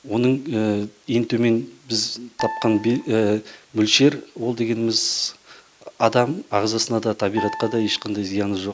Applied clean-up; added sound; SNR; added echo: none; Piano; 12 dB; none.